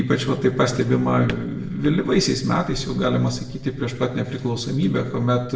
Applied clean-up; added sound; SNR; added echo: none; Drawer open or close; 19 dB; reverberation time 0.7 s.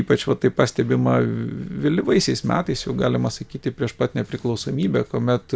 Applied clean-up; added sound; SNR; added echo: none; none; none; none.